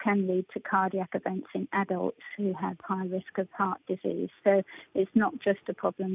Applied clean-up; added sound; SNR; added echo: none; none; none; none.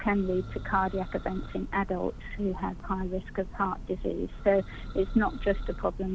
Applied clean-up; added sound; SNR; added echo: none; Church bell; 8 dB; none.